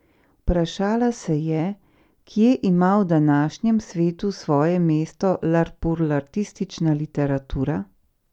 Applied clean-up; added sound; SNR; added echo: none; none; none; none.